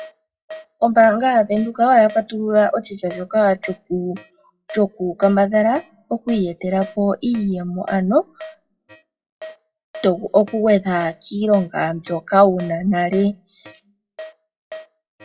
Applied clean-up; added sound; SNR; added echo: classical method WPE with log-MMSE.